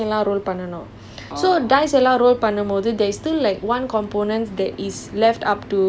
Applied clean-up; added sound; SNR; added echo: none; none; none; none.